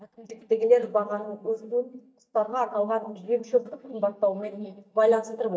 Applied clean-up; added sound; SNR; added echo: neural mask model DeepFilterNet 3.